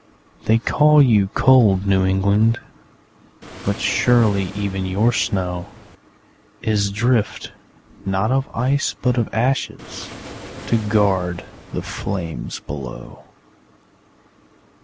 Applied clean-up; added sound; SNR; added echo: none; Waves, surf; 16 dB; none.